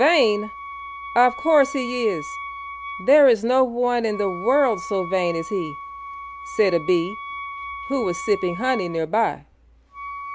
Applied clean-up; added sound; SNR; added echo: none; Wind instrument, woodwind instrument; 12 dB; none.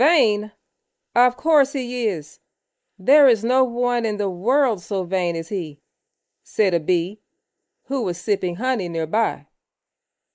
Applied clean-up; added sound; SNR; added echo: neural mask model Resemble Enhance denoiser.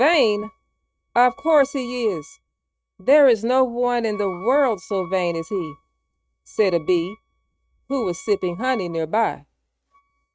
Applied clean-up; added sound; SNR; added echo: neural mask model RNNoise.